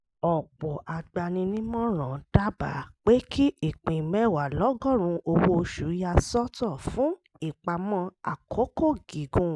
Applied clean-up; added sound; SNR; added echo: none; none; none; none.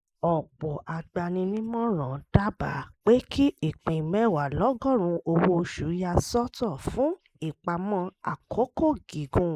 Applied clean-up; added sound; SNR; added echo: neural mask model Resemble Enhance denoiser.